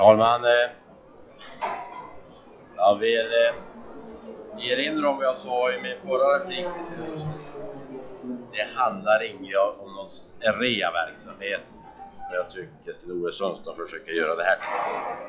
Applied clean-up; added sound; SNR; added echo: classical method log-MMSE.